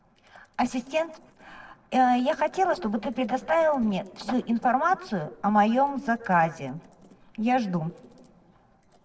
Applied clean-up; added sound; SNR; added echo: neural separator model SepFormer DNS4.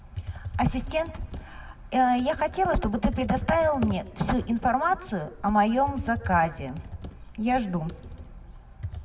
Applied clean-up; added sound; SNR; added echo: none; Computer keyboard; 12 dB; reverberation time 0.8 s.